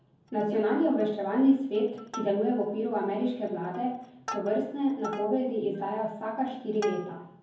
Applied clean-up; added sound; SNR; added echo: none; Plucked string instrument; 17 dB; reverberation time 0.7 s.